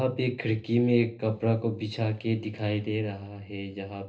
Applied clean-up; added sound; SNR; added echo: none; none; none; reverberation time 0.3 s.